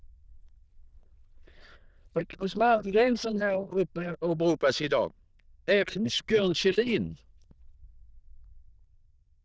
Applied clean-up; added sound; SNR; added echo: neural diffusion model UNIVERSE++.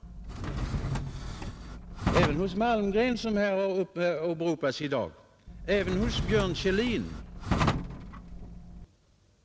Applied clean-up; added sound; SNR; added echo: none; Drawer open or close; 3 dB; none.